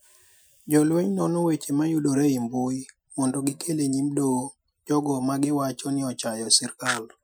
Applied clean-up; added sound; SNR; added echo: classical method Wiener filter.